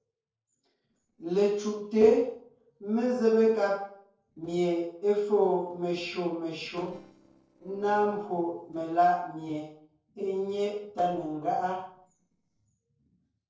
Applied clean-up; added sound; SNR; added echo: neural separator model SepFormer DNS4.